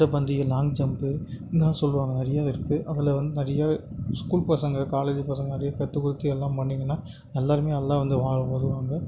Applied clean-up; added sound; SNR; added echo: none; none; none; none.